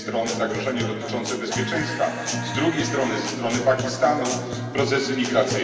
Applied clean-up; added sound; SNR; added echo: none; Guitar; 5 dB; reverberation time 2.5 s.